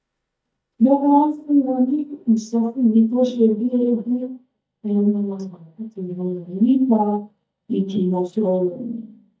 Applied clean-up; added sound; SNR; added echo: neural mask model DeepFilterNet 3.